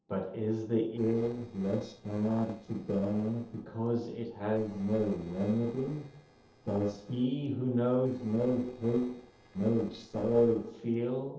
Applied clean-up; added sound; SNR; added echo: neural separator model SepFormer DNS4.